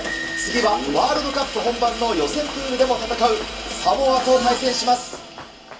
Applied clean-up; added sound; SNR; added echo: none; Run; 19 dB; reverberation time 0.2 s.